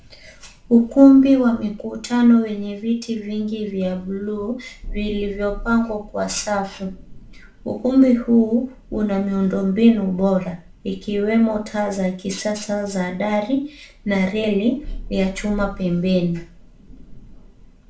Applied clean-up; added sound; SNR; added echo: none; Thunder; 19 dB; reverberation time 0.3 s.